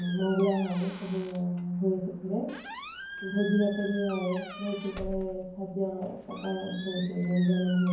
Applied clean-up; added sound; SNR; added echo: none; Squeak; 13 dB; reverberation time 0.9 s.